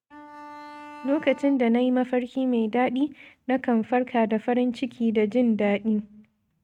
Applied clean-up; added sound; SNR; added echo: neural mask model RNNoise.